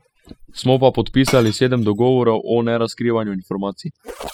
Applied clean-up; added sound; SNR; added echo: classical method spectral subtraction.